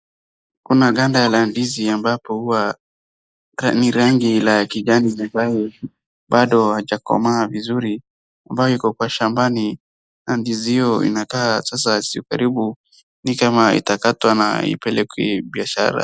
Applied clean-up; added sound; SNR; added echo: neural mask model Resemble Enhance denoiser.